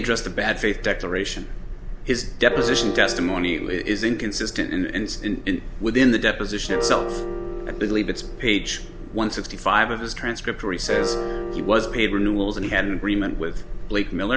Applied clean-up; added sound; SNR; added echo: none; Piano; 9 dB; none.